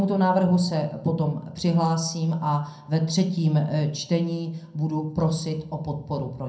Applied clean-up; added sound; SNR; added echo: none; none; none; reverberation time 0.5 s.